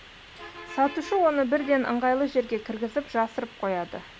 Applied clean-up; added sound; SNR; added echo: none; Bus; 18 dB; none.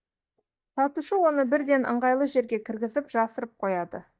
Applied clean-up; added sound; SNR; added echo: neural mask model DeepFilterNet 3.